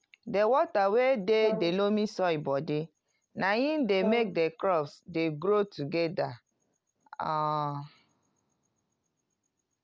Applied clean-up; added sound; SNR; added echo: none; Brass instrument; 11 dB; none.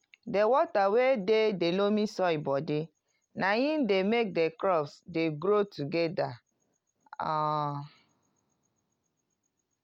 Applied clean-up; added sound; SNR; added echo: none; none; none; none.